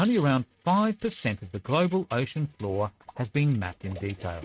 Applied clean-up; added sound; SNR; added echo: neural mask model RNNoise.